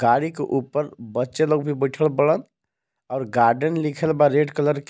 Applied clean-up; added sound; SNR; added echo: none; none; none; none.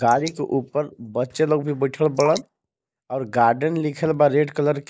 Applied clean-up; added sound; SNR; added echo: neural mask model Resemble Enhance denoiser.